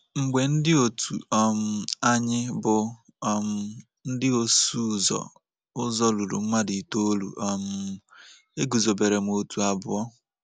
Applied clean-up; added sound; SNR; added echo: none; none; none; none.